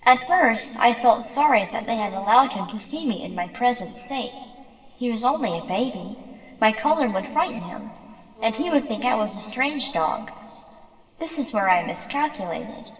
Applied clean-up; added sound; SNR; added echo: neural separator model SepFormer DNS4.